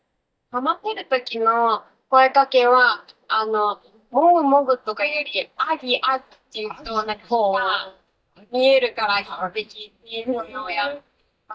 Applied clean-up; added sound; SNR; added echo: neural mask model DeepFilterNet 3.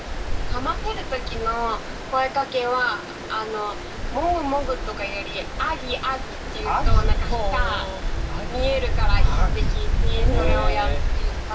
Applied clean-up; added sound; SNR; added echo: none; Stream; -5 dB; reverberation time 0.2 s.